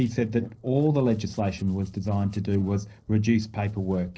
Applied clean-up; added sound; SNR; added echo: neural separator model SepFormer DNS4.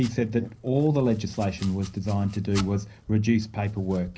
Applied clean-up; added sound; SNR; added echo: none; Domestic sounds, home sounds; 19 dB; reverberation time 0.5 s.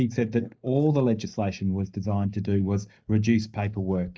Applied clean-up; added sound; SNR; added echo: neural mask model DeepFilterNet 3.